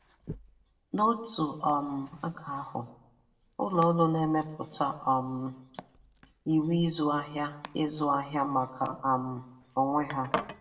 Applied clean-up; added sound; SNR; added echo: none; Domestic sounds, home sounds; 16 dB; reverberation time 0.5 s.